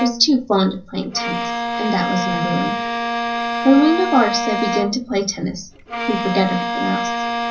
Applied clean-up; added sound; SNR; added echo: none; Bowed string instrument; 3 dB; reverberation time 0.5 s.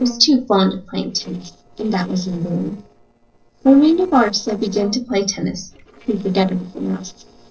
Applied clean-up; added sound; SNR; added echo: neural separator model SepFormer DNS4.